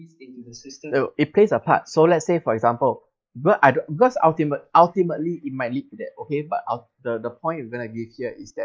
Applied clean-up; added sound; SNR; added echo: neural mask model Resemble Enhance denoiser.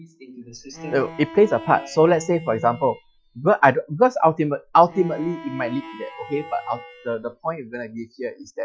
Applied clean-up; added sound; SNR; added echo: classical method Wiener filter.